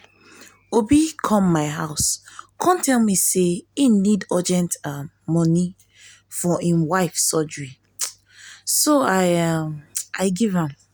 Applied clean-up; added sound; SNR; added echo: none; none; none; none.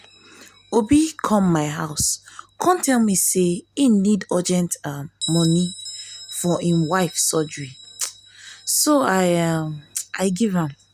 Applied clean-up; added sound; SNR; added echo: none; Bell; 19 dB; none.